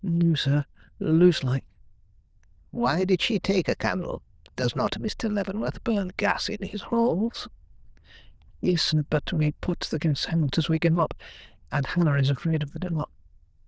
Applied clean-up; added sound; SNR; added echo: neural diffusion model UNIVERSE++.